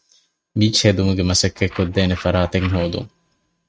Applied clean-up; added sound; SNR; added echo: neural mask model RNNoise.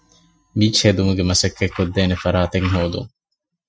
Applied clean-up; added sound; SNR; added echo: classical method Wiener filter.